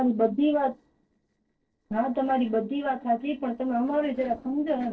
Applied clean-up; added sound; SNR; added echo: neural separator model SepFormer DNS4.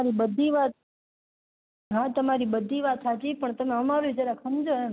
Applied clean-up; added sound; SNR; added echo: none; none; none; none.